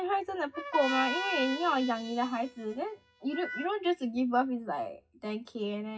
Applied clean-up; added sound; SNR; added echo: classical method WPE with log-MMSE.